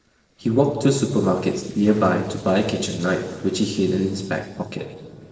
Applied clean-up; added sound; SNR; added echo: neural separator model SepFormer DNS4.